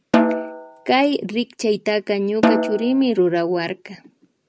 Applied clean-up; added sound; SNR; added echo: none; Snare drum; 2 dB; none.